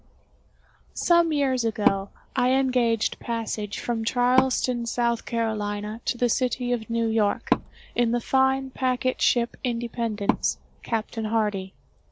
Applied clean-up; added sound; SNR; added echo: none; Wood; 9 dB; none.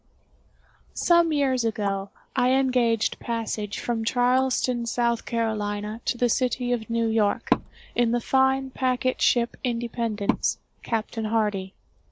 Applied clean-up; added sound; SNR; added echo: neural mask model Resemble Enhance denoiser.